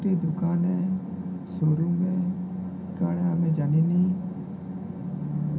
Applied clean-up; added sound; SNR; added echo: none; none; none; reverberation time 0.3 s.